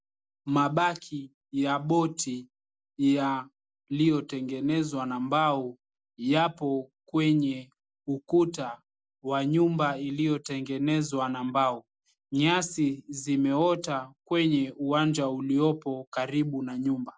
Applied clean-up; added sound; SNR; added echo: none; none; none; none.